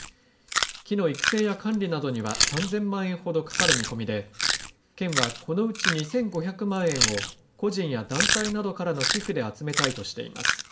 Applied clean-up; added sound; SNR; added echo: none; Chewing, mastication; 1 dB; reverberation time 0.4 s.